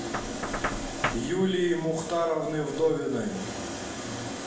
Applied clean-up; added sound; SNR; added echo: none; Knock; 10 dB; reverberation time 0.8 s.